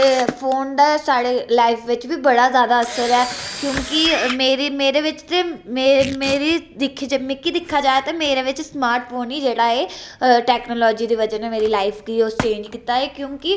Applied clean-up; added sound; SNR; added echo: none; Camera + Tearing; 15 dB; none.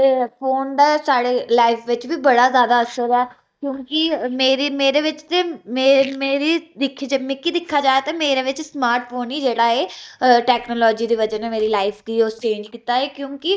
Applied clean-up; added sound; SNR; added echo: neural mask model DeepFilterNet 3.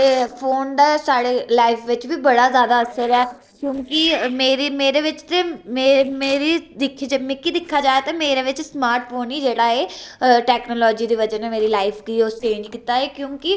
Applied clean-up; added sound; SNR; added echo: neural separator model SepFormer DNS4.